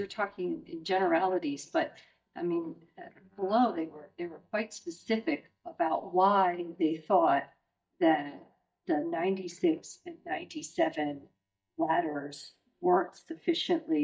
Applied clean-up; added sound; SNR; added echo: neural mask model DeepFilterNet 3.